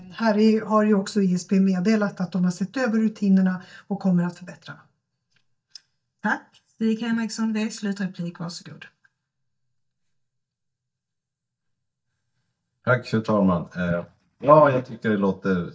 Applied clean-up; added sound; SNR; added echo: neural mask model DeepFilterNet 3.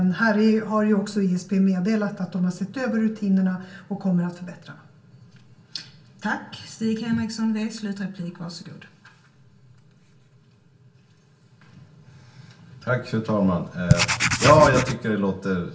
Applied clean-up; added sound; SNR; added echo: none; Writing; -4 dB; reverberation time 0.3 s.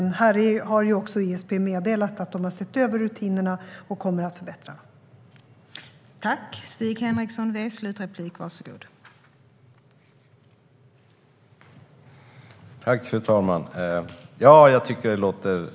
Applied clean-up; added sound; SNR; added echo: none; none; none; none.